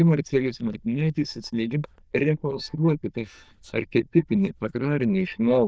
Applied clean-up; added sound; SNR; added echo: neural diffusion model UNIVERSE++.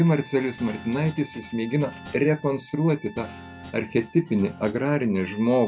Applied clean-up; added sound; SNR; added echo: none; Brass instrument + Guitar; 19 dB; none.